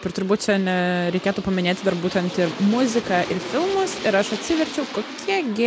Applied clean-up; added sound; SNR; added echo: none; Aircraft; 11 dB; none.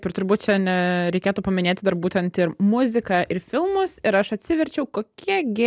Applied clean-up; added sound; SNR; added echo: none; none; none; none.